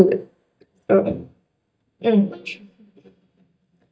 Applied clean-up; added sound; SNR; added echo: neural mask model DeepFilterNet 3.